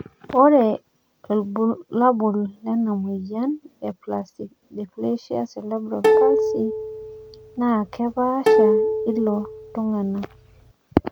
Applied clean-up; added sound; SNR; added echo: none; Plucked string instrument; -2 dB; none.